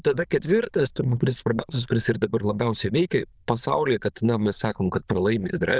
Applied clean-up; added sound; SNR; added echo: neural diffusion model UNIVERSE++.